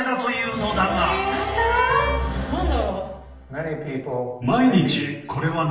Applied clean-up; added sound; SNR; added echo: none; none; none; reverberation time 0.7 s.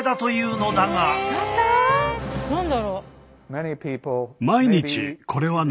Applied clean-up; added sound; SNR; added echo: none; none; none; none.